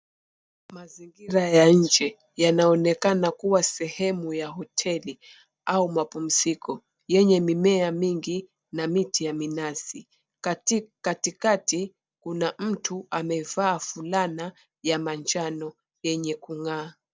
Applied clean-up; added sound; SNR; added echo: none; none; none; none.